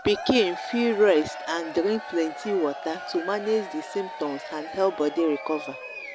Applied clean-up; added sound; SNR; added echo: none; Crowd / Cheering; 11 dB; none.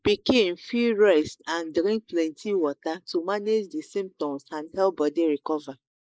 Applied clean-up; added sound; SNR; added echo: neural mask model Resemble Enhance denoiser.